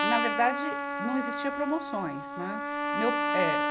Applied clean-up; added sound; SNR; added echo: none; Trumpet; -1 dB; none.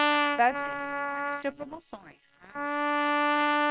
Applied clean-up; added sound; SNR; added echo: neural separator model SepFormer WHAM!.